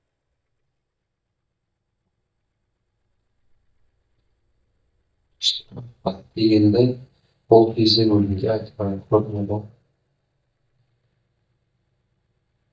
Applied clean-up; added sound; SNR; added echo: neural mask model DeepFilterNet 3.